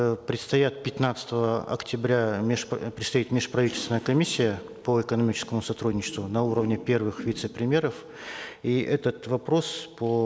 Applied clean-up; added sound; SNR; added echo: none; none; none; none.